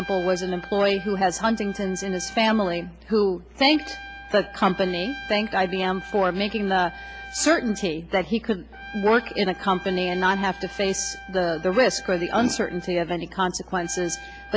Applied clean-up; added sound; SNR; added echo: none; Trumpet; 16 dB; none.